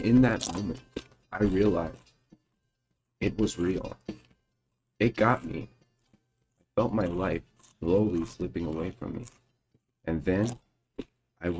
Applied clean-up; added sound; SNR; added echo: neural mask model RNNoise.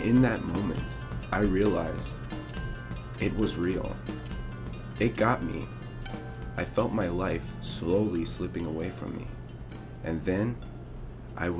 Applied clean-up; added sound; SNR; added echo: none; none; none; none.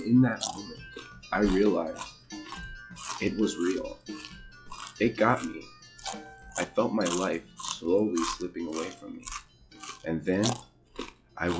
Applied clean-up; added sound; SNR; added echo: classical method log-MMSE.